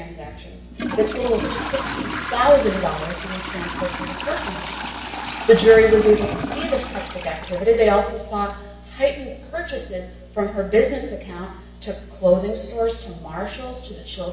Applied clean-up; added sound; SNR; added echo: none; Trickle, dribble / Toilet flush; 11 dB; reverberation time 0.9 s.